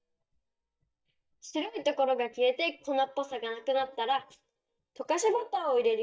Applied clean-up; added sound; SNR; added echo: neural mask model DeepFilterNet 3.